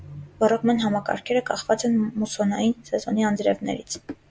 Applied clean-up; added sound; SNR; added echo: none; none; none; none.